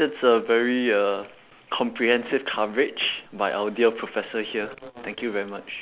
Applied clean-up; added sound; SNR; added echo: none; none; none; none.